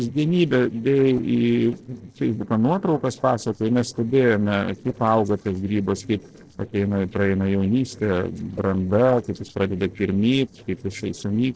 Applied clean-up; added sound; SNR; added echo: neural separator model SepFormer DNS4.